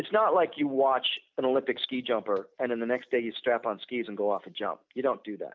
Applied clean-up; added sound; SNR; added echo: none; none; none; none.